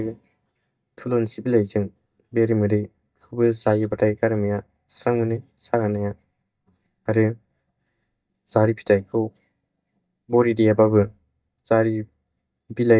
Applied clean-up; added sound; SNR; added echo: neural mask model DeepFilterNet 3.